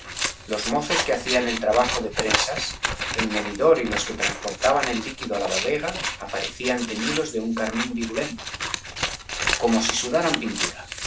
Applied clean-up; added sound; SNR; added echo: none; Scissors; 4 dB; none.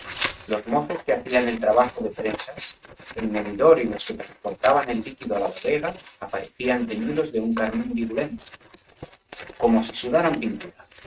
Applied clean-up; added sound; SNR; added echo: neural mask model RNNoise.